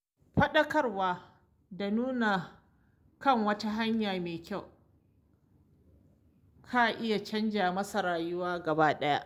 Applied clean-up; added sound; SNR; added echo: none; none; none; none.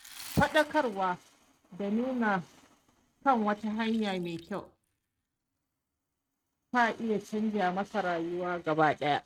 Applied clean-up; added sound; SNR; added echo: neural mask model RNNoise.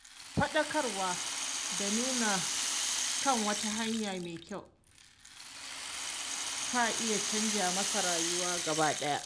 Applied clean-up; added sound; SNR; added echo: none; Rattle (instrument); -2 dB; none.